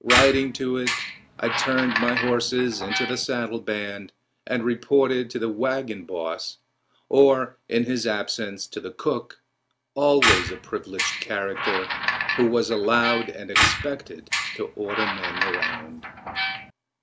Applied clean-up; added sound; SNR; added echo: none; Squeak; 1 dB; none.